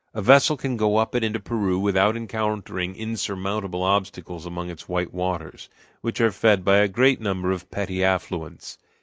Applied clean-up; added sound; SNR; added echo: none; none; none; none.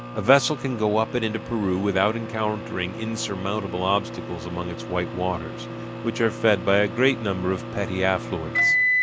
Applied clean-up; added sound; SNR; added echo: none; Microwave oven; 5 dB; none.